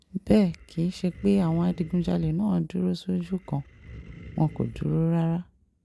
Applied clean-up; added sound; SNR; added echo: none; Animal; 19 dB; none.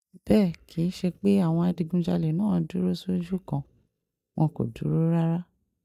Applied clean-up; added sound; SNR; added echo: neural mask model DeepFilterNet 3.